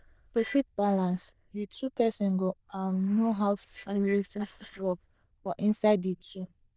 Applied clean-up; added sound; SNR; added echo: neural diffusion model UNIVERSE++.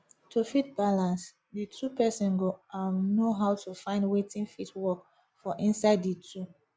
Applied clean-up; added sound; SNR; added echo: none; none; none; none.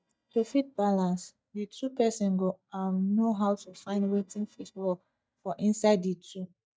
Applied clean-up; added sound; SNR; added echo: neural mask model DeepFilterNet 3.